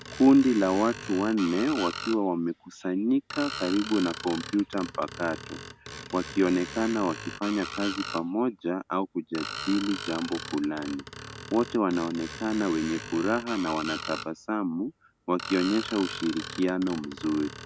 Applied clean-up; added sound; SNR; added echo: none; Screech; 12 dB; none.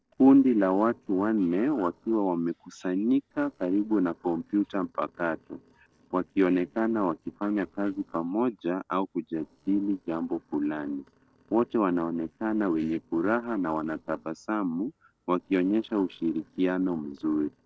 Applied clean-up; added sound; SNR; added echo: neural separator model SepFormer DNS4.